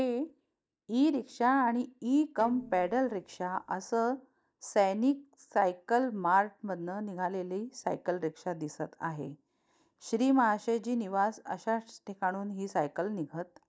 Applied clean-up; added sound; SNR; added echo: neural mask model DeepFilterNet 3.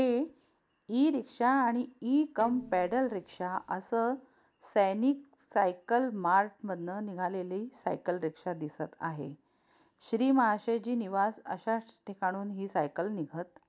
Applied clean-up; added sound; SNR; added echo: none; Bowed string instrument; 18 dB; none.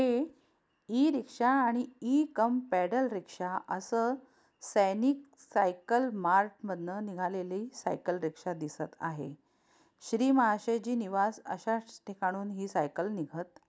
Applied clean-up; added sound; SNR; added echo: none; none; none; none.